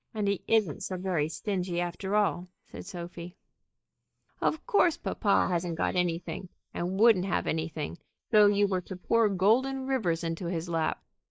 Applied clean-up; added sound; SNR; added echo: neural mask model Resemble Enhance denoiser.